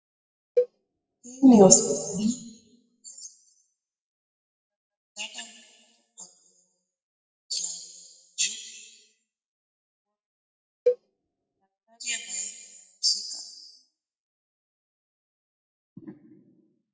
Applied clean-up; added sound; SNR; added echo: classical method WPE with log-MMSE.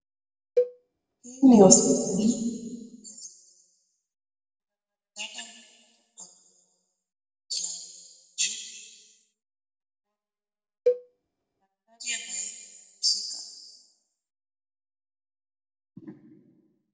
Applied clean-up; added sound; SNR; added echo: none; Cowbell; 4 dB; reverberation time 1.4 s.